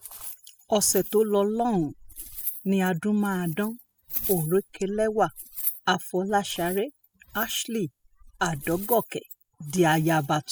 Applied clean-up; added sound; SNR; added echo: classical method spectral subtraction.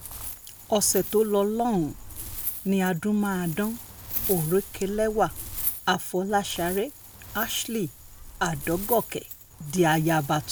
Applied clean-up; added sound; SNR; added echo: none; Wind; 10 dB; none.